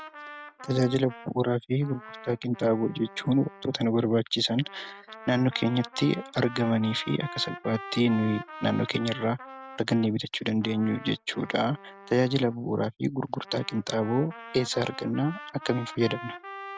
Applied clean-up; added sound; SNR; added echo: none; Trumpet; 16 dB; none.